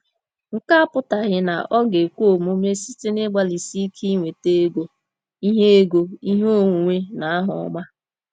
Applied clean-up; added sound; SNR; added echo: none; none; none; none.